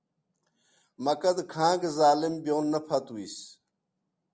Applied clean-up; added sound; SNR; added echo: none; none; none; none.